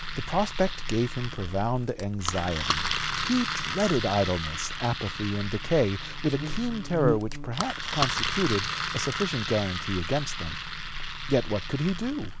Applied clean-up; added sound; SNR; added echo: none; Buzz + Engine; 3 dB; none.